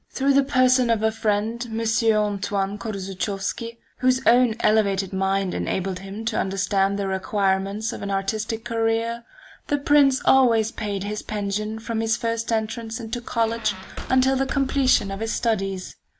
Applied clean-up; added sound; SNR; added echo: none; Squeak; 12 dB; none.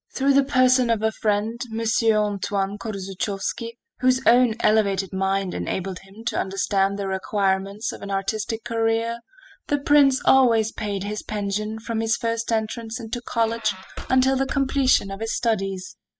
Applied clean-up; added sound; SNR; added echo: classical method spectral subtraction.